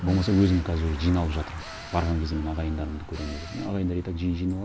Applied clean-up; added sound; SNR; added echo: none; Tools + Bicycle; 15 dB; none.